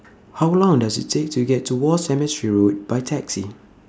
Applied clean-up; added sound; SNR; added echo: none; none; none; none.